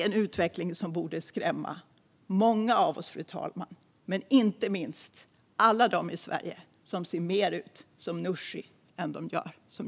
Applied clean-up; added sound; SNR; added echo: none; none; none; none.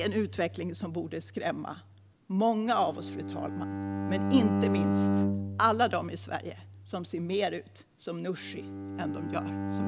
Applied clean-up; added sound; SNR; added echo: none; Bowed string instrument; 2 dB; none.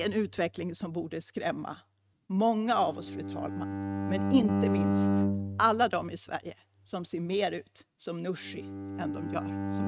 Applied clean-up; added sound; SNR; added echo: neural mask model RNNoise.